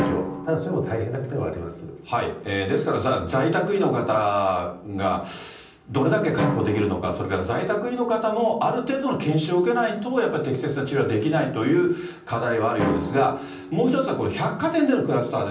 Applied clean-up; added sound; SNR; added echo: none; Drum; 12 dB; reverberation time 0.6 s.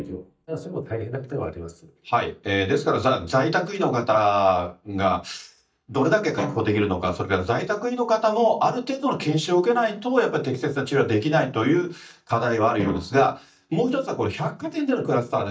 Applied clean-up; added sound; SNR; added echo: neural mask model DeepFilterNet 3.